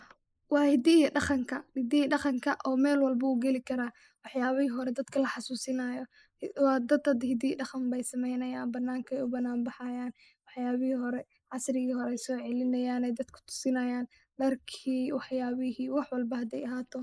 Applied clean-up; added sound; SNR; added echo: neural mask model Resemble Enhance denoiser.